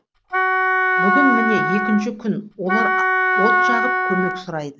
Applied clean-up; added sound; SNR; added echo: none; Wind instrument, woodwind instrument; -5 dB; none.